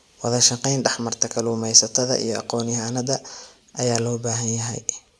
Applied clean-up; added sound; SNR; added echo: none; none; none; none.